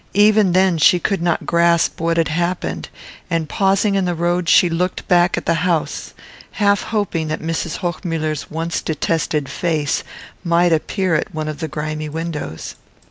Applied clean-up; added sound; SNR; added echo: none; none; none; none.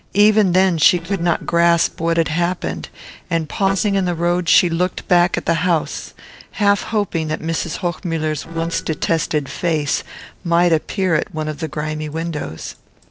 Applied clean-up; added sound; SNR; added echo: neural separator model SepFormer DNS4.